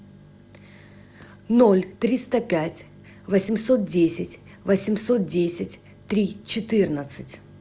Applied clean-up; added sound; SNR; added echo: none; none; none; none.